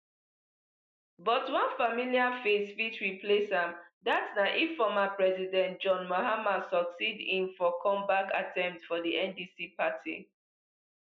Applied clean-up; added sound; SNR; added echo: none; none; none; none.